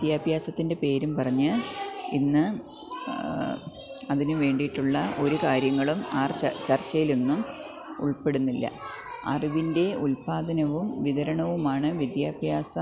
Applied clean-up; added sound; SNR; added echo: none; none; none; none.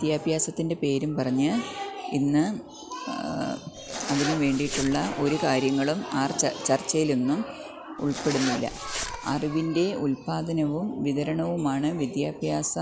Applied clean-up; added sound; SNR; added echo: none; Zipper (clothing); 8 dB; none.